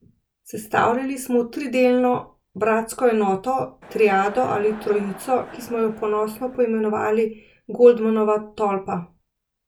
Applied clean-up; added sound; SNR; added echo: none; Crowd; 18 dB; none.